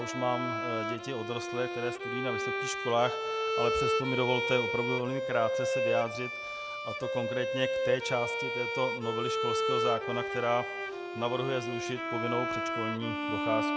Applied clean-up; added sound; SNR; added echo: none; Bowed string instrument; -1 dB; none.